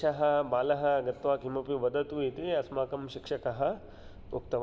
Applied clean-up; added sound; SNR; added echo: none; none; none; none.